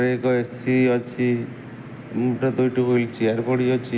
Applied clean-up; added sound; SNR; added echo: none; none; none; none.